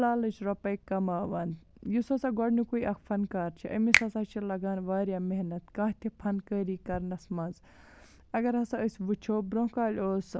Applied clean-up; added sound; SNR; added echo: none; Finger snapping; 3 dB; none.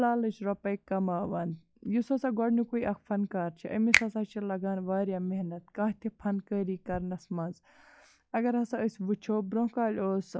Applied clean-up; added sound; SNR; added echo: classical method log-MMSE.